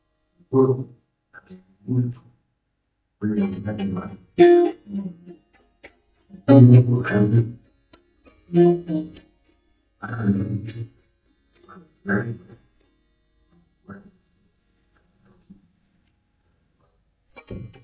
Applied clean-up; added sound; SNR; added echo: neural mask model DeepFilterNet 3.